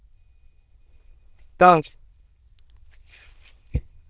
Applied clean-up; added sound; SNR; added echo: neural diffusion model UNIVERSE++.